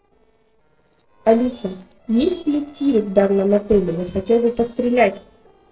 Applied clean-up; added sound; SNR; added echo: neural separator model SepFormer DNS4.